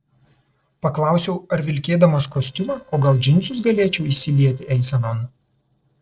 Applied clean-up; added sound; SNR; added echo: neural separator model SepFormer DNS4.